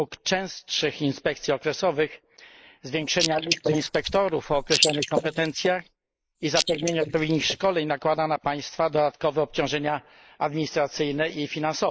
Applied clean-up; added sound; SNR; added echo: neural mask model Resemble Enhance denoiser.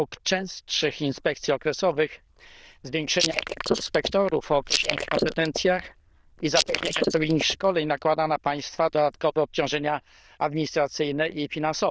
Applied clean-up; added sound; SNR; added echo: neural diffusion model UNIVERSE++.